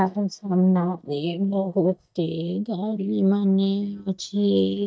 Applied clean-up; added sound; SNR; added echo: neural mask model DeepFilterNet 3.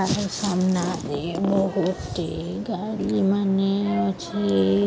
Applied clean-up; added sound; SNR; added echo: none; none; none; none.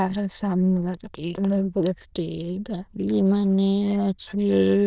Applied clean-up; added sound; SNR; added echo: neural diffusion model UNIVERSE++.